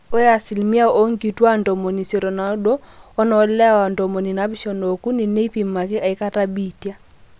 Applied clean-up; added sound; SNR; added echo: none; none; none; none.